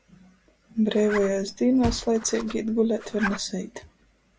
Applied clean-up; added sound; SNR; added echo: none; Thump, thud + Zipper (clothing); 11 dB; none.